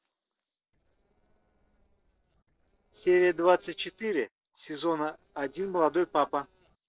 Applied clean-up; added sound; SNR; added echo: neural separator model SepFormer DNS4.